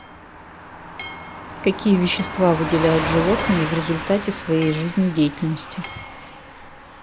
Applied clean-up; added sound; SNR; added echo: none; Hammer / Chink, clink + Car passing by / Truck; 7 dB; none.